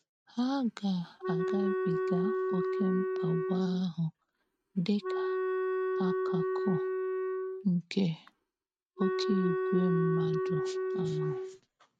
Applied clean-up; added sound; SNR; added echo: neural mask model RNNoise.